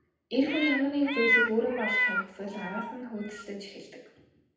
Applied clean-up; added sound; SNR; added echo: none; Meow; 0 dB; reverberation time 0.8 s.